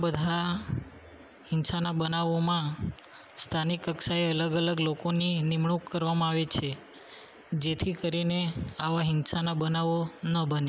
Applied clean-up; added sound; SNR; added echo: none; none; none; none.